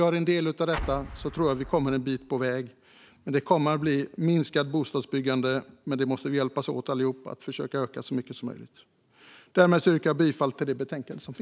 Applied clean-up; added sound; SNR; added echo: none; Explosion; 12 dB; none.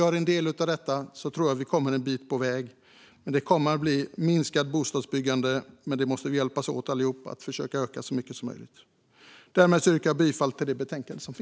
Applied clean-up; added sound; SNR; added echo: none; none; none; none.